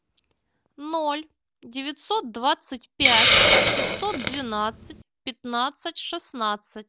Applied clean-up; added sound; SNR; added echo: none; Hiss; -4 dB; none.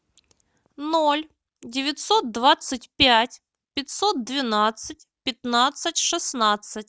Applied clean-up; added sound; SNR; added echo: none; none; none; none.